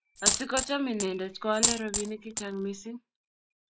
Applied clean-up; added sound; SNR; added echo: none; Coin (dropping); -2 dB; none.